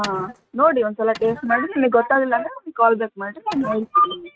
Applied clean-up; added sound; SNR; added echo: neural mask model RNNoise.